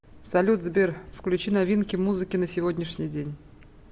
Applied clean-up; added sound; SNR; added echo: none; none; none; none.